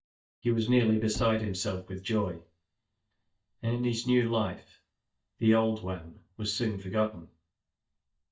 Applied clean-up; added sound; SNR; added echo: neural mask model DeepFilterNet 3.